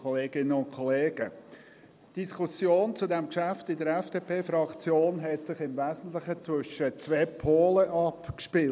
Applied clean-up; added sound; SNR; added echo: none; none; none; none.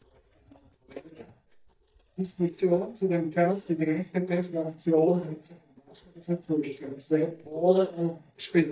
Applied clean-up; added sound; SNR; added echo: neural mask model DeepFilterNet 3.